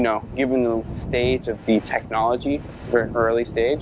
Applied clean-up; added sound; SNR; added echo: none; Thunder; 11 dB; none.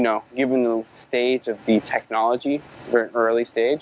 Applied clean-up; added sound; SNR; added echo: none; none; none; none.